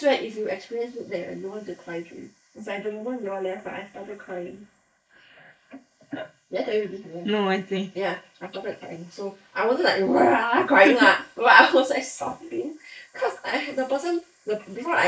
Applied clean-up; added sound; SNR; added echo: neural mask model Resemble Enhance denoiser.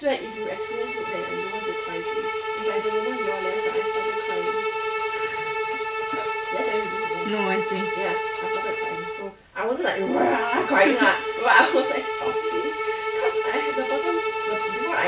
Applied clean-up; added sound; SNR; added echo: none; Bowed string instrument; 0 dB; none.